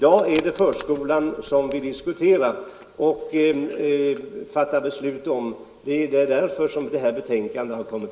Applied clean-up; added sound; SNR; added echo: none; Crack; 16 dB; reverberation time 0.6 s.